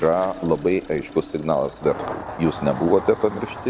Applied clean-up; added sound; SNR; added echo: none; Engine starting; 12 dB; none.